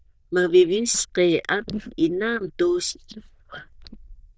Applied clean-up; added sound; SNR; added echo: neural diffusion model UNIVERSE++.